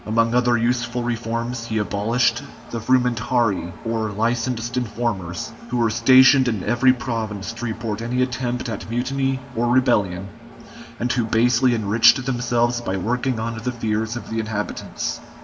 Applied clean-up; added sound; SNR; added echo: none; Engine; 18 dB; reverberation time 1.4 s.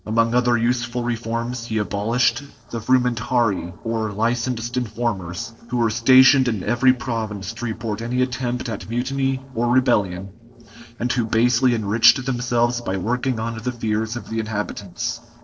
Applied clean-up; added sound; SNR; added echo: neural separator model SepFormer DNS4.